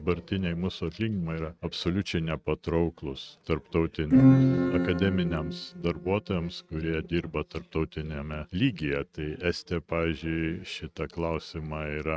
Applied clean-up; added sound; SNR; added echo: neural mask model RNNoise.